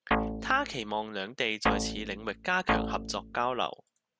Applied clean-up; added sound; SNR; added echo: none; Guitar; 0 dB; none.